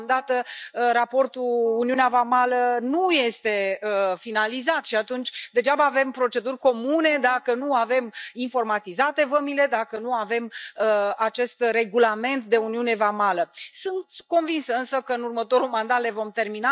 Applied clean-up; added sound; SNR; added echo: neural mask model DeepFilterNet 3.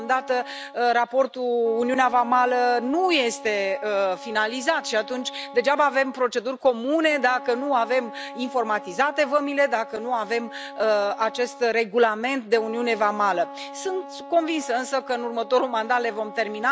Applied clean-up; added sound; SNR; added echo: none; Wind instrument, woodwind instrument; 16 dB; none.